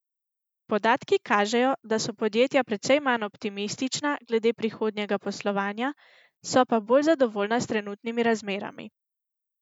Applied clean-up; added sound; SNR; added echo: none; none; none; none.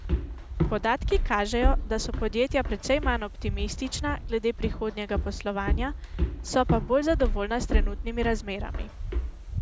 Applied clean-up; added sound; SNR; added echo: none; Walk, footsteps; 0 dB; none.